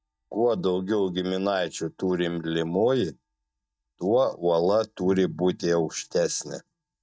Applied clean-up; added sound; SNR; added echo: neural mask model DeepFilterNet 3.